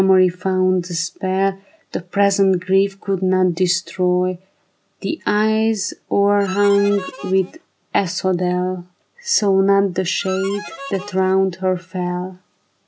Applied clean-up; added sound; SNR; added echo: none; Harmonica; 14 dB; none.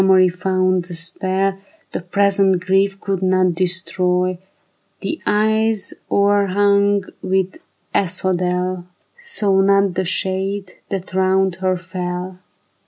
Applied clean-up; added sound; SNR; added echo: none; none; none; none.